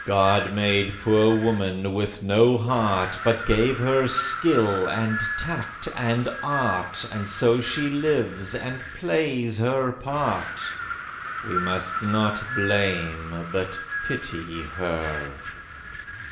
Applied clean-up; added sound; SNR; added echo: none; Wind; 9 dB; reverberation time 0.6 s.